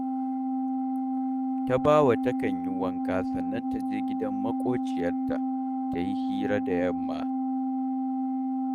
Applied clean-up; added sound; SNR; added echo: neural mask model RNNoise.